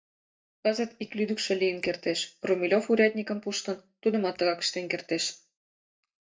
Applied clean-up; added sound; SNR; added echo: neural mask model DeepFilterNet 3.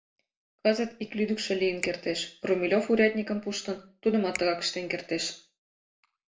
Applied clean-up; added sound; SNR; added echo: none; Finger snapping; 18 dB; reverberation time 0.4 s.